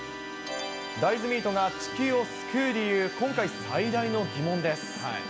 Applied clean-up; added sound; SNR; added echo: none; none; none; none.